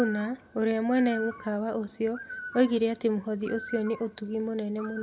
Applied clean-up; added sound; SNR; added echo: none; Bird; 15 dB; reverberation time 0.7 s.